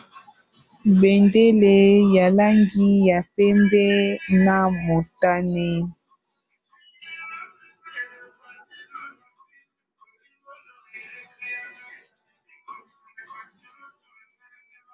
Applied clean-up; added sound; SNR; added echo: none; none; none; none.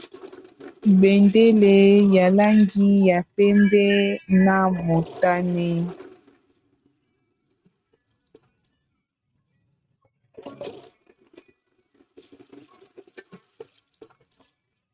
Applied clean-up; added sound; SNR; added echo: neural mask model RNNoise.